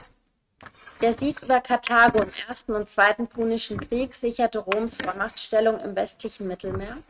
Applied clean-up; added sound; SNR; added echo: neural mask model RNNoise.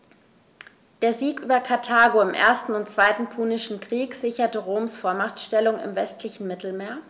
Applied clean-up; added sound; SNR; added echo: none; none; none; none.